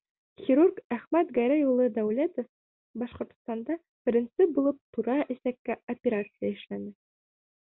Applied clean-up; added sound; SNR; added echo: none; none; none; none.